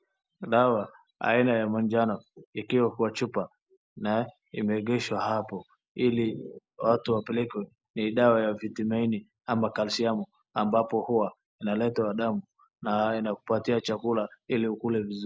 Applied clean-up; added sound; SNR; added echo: none; none; none; none.